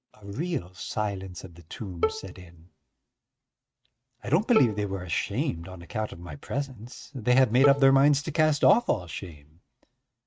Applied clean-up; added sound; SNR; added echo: neural mask model RNNoise.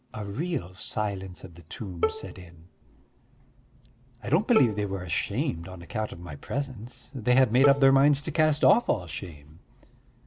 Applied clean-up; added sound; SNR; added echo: none; Bowed string instrument; 7 dB; none.